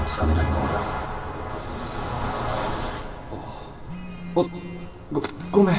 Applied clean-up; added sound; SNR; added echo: none; none; none; reverberation time 2.4 s.